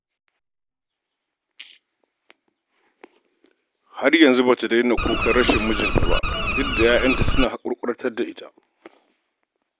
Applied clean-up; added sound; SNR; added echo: none; Bird; -2 dB; none.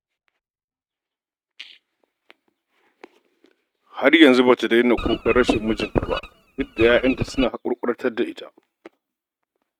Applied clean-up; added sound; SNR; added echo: neural mask model RNNoise.